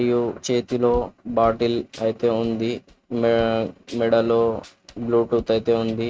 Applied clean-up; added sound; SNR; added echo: neural mask model RNNoise.